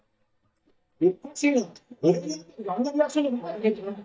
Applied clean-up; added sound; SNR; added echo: neural mask model DeepFilterNet 3.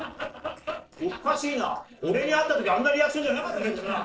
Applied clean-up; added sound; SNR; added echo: neural separator model SepFormer DNS4.